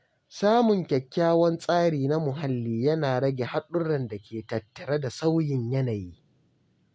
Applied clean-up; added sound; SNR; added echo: none; none; none; none.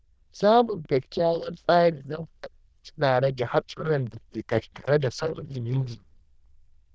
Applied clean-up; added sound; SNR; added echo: neural diffusion model UNIVERSE++.